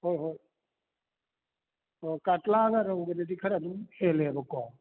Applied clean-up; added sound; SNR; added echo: none; none; none; none.